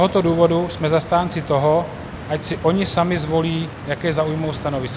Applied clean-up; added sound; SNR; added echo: none; Stream; 12 dB; none.